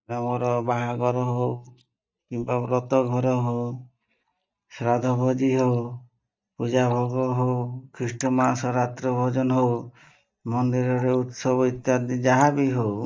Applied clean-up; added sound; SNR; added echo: neural mask model DeepFilterNet 3.